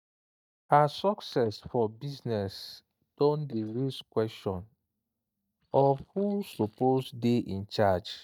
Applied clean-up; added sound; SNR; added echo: neural mask model DeepFilterNet 3.